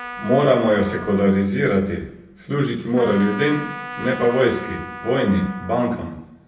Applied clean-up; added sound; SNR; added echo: none; Trumpet; 14 dB; reverberation time 0.3 s.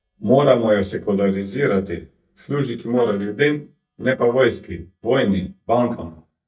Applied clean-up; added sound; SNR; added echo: neural mask model DeepFilterNet 3.